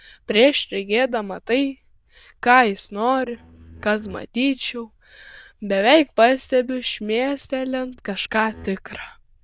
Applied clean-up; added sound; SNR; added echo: neural diffusion model UNIVERSE++.